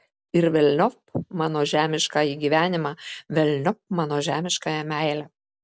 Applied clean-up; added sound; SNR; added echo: none; none; none; none.